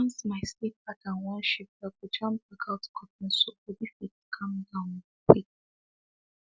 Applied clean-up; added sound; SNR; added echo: none; none; none; none.